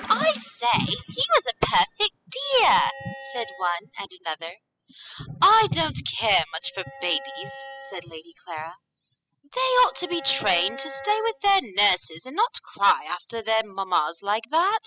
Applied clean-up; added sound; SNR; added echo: classical method spectral subtraction.